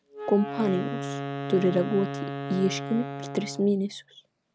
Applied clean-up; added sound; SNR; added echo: none; Wind instrument, woodwind instrument; 7 dB; none.